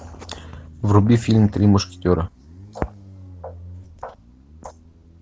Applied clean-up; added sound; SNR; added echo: none; Motorcycle; 20 dB; none.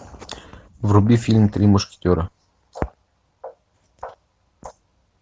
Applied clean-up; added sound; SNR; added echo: none; none; none; none.